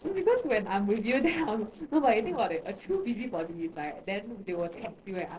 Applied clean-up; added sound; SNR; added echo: neural separator model SepFormer DNS4.